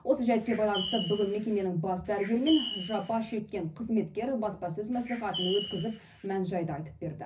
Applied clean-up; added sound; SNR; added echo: none; Bird; 8 dB; reverberation time 0.4 s.